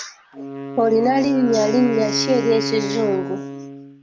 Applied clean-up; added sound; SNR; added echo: none; Wind instrument, woodwind instrument; 7 dB; none.